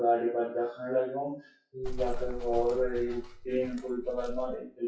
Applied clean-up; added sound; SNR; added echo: classical method WPE with log-MMSE.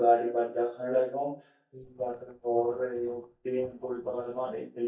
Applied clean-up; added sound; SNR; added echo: neural mask model DeepFilterNet 3.